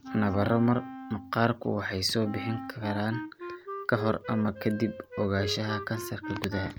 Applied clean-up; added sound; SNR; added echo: none; Wind instrument, woodwind instrument; 11 dB; none.